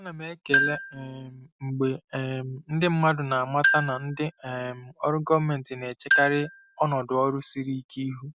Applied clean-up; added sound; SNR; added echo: none; Marimba, xylophone; 0 dB; none.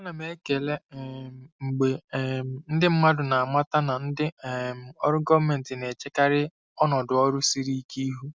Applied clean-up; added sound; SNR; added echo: none; none; none; none.